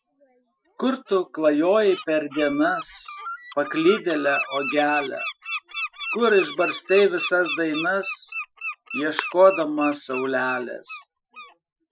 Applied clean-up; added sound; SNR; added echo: classical method Wiener filter.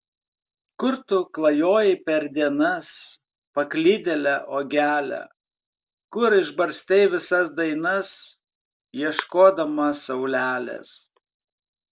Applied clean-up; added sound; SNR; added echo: none; none; none; none.